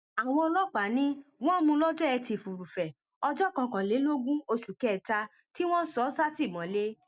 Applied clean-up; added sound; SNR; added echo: none; none; none; none.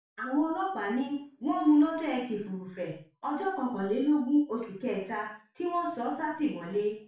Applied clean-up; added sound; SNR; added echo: none; none; none; reverberation time 0.4 s.